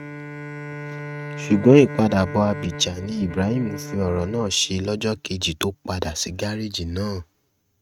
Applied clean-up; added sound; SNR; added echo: neural mask model RNNoise.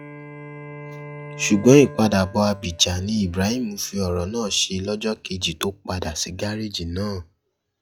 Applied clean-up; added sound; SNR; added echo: classical method log-MMSE.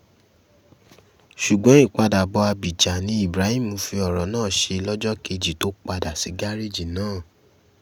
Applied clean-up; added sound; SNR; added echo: none; none; none; none.